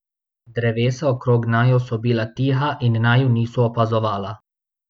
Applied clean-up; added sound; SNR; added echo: none; none; none; none.